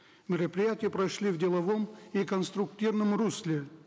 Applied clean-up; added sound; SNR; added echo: none; none; none; none.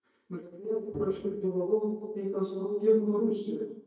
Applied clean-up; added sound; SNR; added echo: neural mask model DeepFilterNet 3.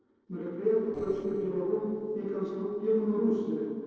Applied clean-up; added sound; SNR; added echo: neural separator model SepFormer DNS4.